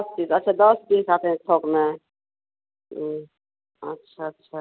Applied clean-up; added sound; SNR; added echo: none; none; none; none.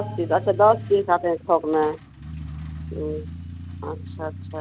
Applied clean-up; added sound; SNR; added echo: none; Truck; 11 dB; none.